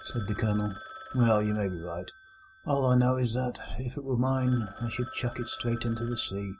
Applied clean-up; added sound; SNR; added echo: none; Telephone; 18 dB; none.